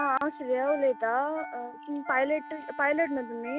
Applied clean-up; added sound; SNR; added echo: none; Ringtone + Wind instrument, woodwind instrument; 13 dB; none.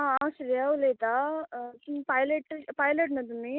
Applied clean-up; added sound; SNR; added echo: none; none; none; none.